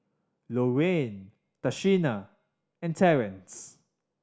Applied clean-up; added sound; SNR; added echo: none; none; none; none.